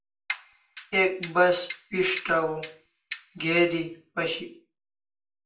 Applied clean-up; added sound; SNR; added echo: none; Clock; 10 dB; reverberation time 0.3 s.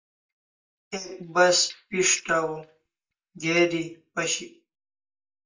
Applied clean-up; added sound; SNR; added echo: neural mask model DeepFilterNet 3.